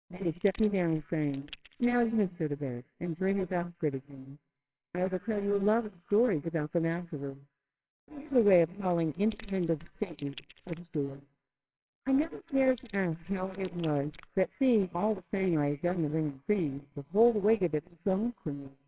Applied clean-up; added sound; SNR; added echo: neural separator model SepFormer WHAMR!.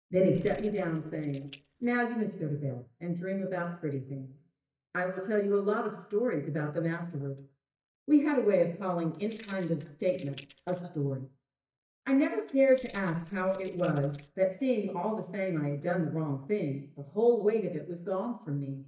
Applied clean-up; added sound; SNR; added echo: neural mask model DeepFilterNet 3.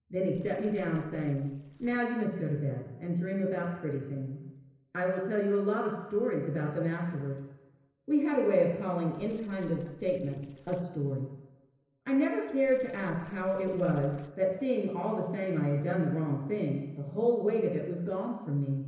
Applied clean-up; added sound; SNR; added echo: neural separator model SepFormer DNS4.